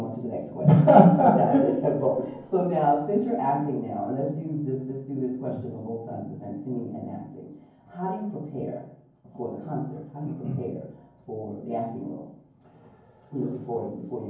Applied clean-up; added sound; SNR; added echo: none; none; none; reverberation time 0.9 s.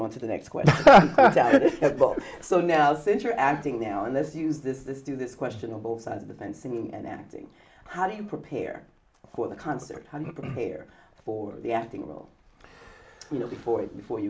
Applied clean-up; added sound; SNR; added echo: none; none; none; none.